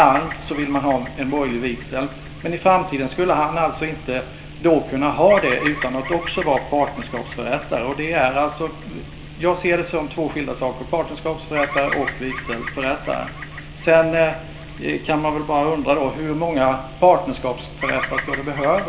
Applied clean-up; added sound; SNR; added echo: none; Bird vocalization, bird call, bird song; 14 dB; reverberation time 2.8 s.